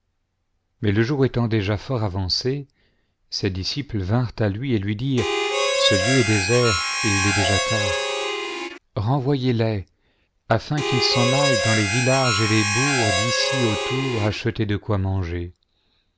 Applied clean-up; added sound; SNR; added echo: none; Harmonica; -1 dB; none.